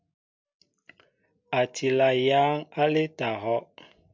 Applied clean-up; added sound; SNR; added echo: none; none; none; none.